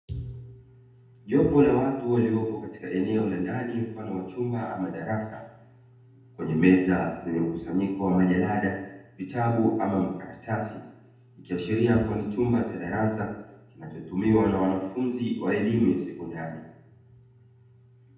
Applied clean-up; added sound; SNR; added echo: none; none; none; reverberation time 0.9 s.